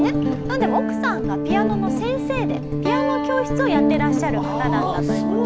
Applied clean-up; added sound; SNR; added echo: none; Guitar; -4 dB; none.